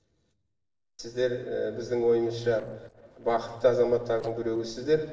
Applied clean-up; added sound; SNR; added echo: neural separator model SepFormer DNS4.